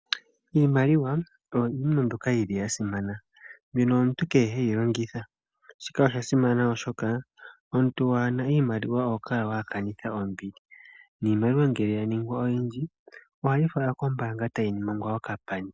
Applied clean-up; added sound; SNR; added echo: none; none; none; none.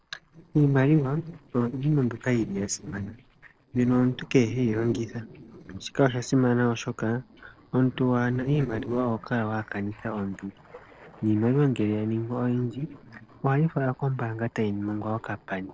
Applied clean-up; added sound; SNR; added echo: neural separator model SepFormer DNS4.